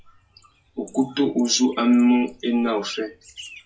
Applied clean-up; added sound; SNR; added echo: classical method WPE with log-MMSE.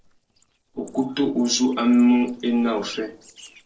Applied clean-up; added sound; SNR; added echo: neural separator model SepFormer DNS4.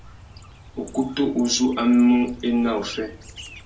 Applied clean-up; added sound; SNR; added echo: none; Chirp, tweet; 20 dB; reverberation time 0.2 s.